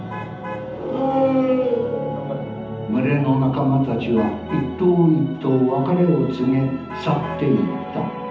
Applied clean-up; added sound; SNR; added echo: none; Alarm / Truck; 18 dB; reverberation time 0.8 s.